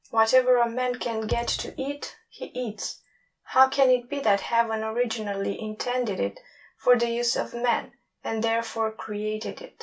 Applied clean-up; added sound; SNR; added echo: none; Thump, thud; 12 dB; reverberation time 0.2 s.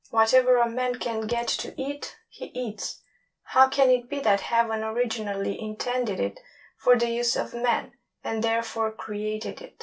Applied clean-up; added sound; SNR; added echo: neural separator model SepFormer DNS4.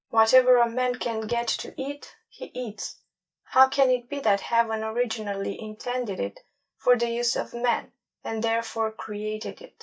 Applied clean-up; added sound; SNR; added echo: neural mask model DeepFilterNet 3.